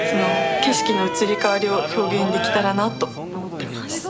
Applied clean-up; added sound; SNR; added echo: none; Accordion; 14 dB; none.